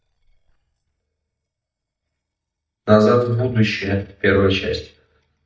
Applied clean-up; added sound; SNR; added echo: neural mask model DeepFilterNet 3.